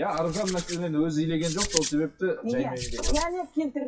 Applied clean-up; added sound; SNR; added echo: classical method WPE with log-MMSE.